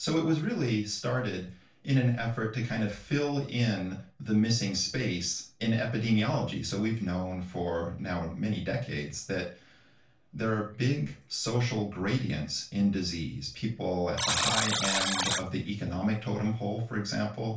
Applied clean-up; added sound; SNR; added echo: none; Alarm; 2 dB; reverberation time 0.3 s.